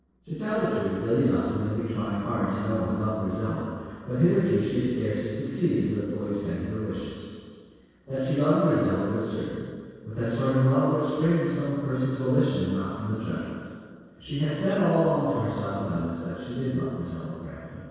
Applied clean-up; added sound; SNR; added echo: neural separator model SepFormer DNS4.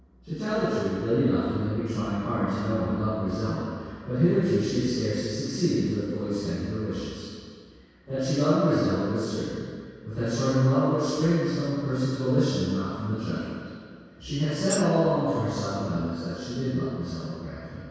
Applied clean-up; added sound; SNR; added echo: none; Tambourine; 11 dB; reverberation time 2.0 s.